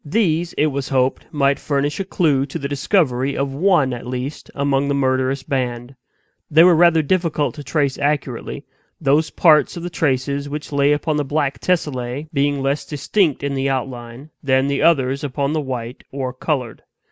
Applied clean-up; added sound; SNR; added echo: none; none; none; none.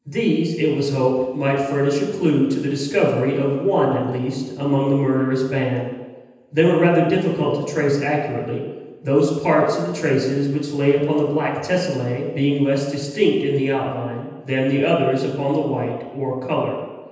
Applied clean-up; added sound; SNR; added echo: none; none; none; reverberation time 1.1 s.